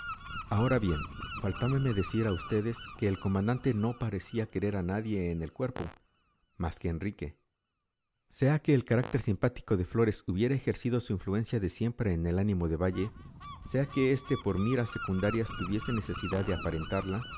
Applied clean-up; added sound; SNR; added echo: none; Gull, seagull + Fart; 14 dB; none.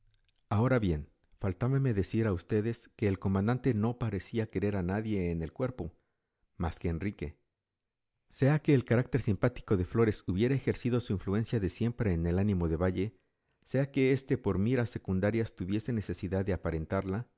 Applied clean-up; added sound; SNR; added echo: none; none; none; none.